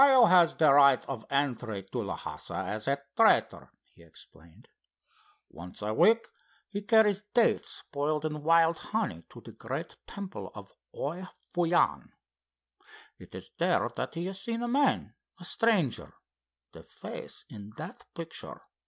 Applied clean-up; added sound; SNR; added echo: none; none; none; none.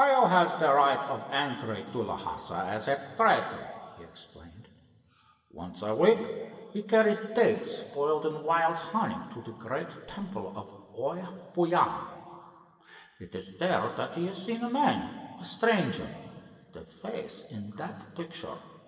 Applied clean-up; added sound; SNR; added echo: none; none; none; reverberation time 1.9 s.